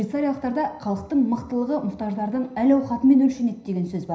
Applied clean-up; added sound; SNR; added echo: none; none; none; reverberation time 0.5 s.